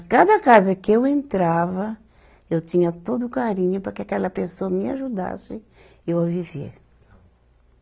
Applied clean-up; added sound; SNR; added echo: none; none; none; none.